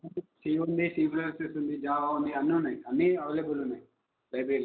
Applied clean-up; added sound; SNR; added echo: none; none; none; none.